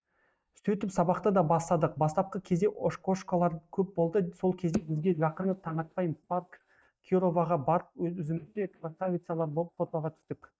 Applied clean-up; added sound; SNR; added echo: neural mask model DeepFilterNet 3.